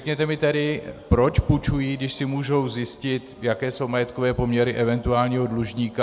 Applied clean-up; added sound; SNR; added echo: none; none; none; none.